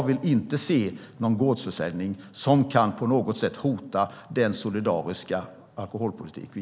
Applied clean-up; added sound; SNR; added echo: none; none; none; none.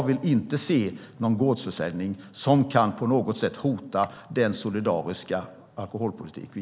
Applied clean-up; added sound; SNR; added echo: none; Telephone; 20 dB; none.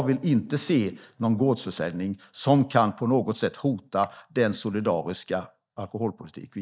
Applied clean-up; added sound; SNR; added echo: neural mask model DeepFilterNet 3.